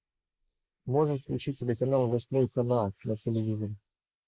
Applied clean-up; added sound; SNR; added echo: neural mask model Resemble Enhance denoiser.